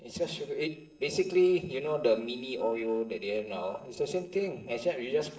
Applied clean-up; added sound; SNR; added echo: neural separator model SepFormer DNS4.